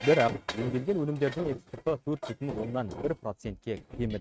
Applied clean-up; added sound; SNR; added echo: neural mask model RNNoise.